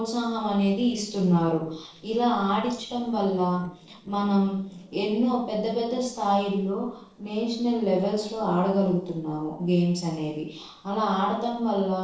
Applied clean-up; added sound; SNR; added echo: neural separator model SepFormer DNS4.